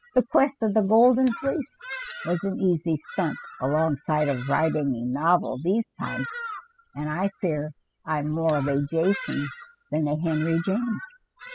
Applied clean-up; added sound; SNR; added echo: classical method spectral subtraction.